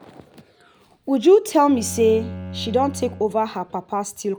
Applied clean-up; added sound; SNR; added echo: none; Bowed string instrument; 14 dB; none.